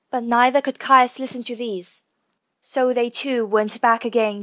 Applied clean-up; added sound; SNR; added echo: none; none; none; none.